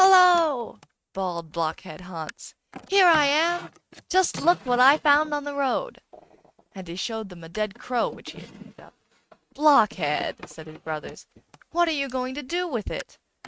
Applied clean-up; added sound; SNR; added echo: neural mask model RNNoise.